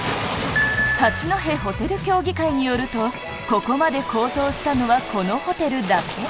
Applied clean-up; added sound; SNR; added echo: none; Waves, surf; 11 dB; none.